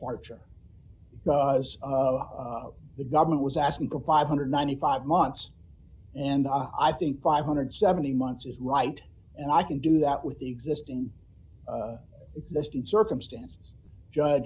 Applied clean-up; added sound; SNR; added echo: none; none; none; none.